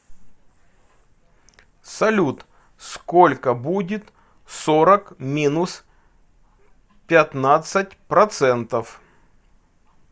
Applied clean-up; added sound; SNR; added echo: none; none; none; none.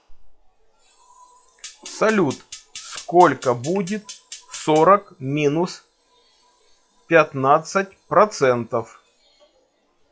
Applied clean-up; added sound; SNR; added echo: classical method log-MMSE.